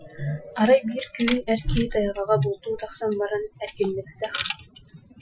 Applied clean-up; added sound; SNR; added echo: classical method Wiener filter.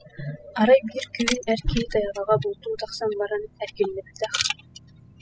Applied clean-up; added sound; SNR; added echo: classical method spectral subtraction.